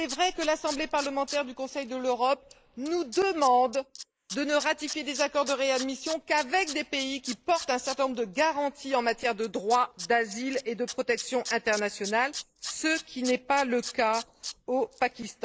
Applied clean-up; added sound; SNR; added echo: neural mask model Resemble Enhance denoiser.